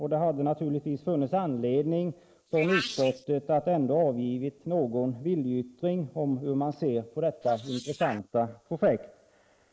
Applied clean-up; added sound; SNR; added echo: neural mask model Resemble Enhance denoiser.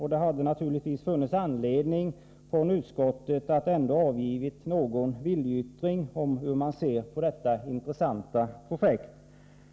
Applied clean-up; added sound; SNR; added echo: none; none; none; none.